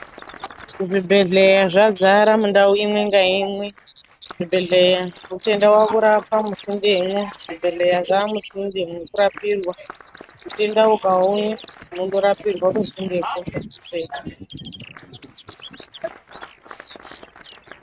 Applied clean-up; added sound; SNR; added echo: neural mask model RNNoise.